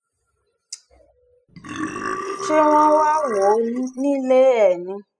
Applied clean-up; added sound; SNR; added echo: classical method spectral subtraction.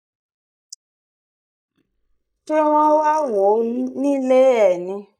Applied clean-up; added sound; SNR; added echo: neural mask model DeepFilterNet 3.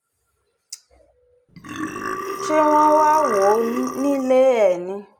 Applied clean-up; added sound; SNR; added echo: none; Burping, eructation; 7 dB; none.